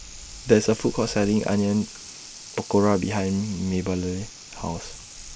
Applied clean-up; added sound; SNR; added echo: neural mask model Resemble Enhance denoiser.